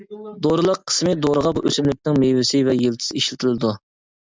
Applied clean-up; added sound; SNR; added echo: none; none; none; none.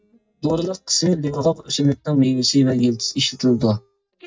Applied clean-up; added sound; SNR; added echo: neural mask model DeepFilterNet 3.